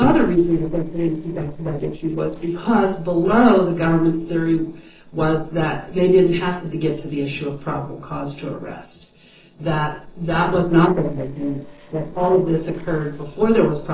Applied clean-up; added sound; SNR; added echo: neural separator model SepFormer DNS4.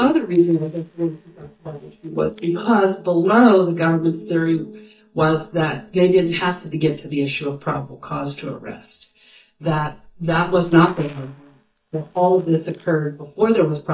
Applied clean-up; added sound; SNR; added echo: neural mask model DeepFilterNet 3.